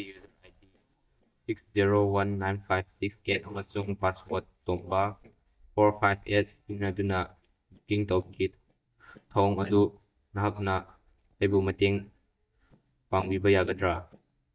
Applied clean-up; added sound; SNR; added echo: neural mask model DeepFilterNet 3.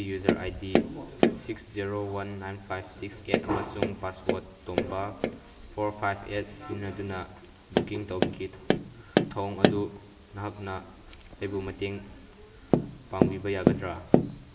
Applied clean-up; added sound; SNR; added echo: none; Tap; -4 dB; reverberation time 2.2 s.